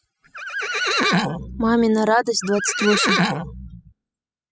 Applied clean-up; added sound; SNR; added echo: classical method spectral subtraction.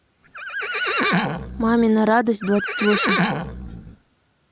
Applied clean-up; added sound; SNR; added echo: none; Livestock, farm animals, working animals; 2 dB; none.